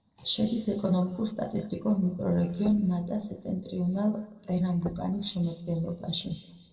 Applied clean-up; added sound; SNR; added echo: neural separator model SepFormer DNS4.